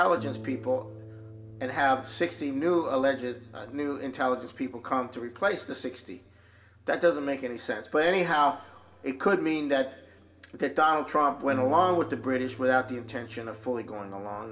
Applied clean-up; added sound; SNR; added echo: none; Harp; 18 dB; reverberation time 1.4 s.